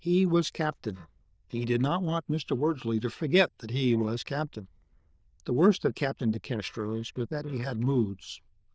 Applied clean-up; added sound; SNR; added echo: neural diffusion model UNIVERSE++.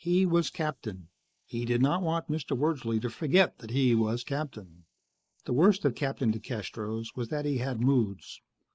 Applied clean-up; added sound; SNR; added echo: neural mask model Resemble Enhance denoiser.